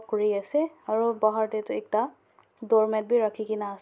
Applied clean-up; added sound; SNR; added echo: none; none; none; none.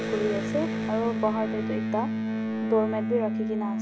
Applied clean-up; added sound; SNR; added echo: none; Electric guitar; -1 dB; none.